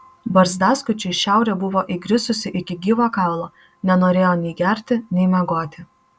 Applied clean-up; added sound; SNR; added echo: none; none; none; none.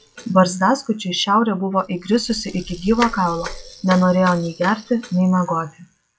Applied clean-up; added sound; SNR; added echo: classical method log-MMSE.